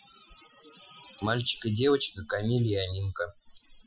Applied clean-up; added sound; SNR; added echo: classical method Wiener filter.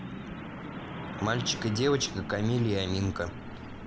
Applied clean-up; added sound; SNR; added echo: none; Truck; 8 dB; none.